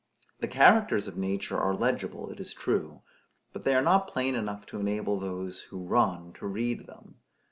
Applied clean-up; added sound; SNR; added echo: none; none; none; none.